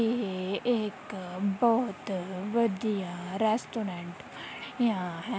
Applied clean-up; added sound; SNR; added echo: none; none; none; none.